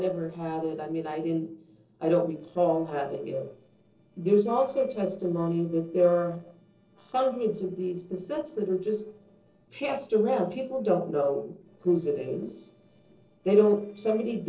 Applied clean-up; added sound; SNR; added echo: neural separator model SepFormer DNS4.